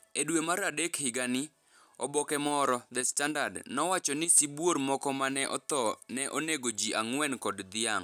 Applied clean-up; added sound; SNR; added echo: none; none; none; none.